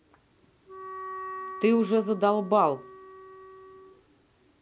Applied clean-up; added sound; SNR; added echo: none; Wind instrument, woodwind instrument; 13 dB; none.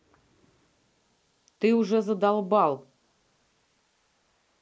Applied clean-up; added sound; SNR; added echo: neural mask model Resemble Enhance denoiser.